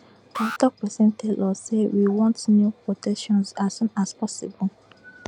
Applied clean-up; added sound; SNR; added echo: none; Alarm; 14 dB; none.